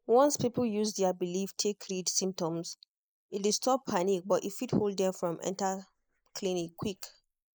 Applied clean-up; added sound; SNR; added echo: neural mask model Resemble Enhance denoiser.